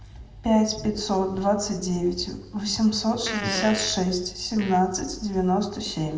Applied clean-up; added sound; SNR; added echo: none; Fart; 9 dB; reverberation time 0.9 s.